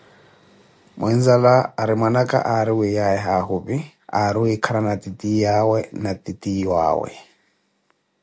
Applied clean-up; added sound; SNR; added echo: none; none; none; none.